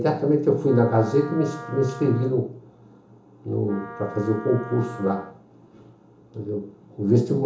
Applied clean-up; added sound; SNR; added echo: none; Wind instrument, woodwind instrument; 17 dB; reverberation time 0.8 s.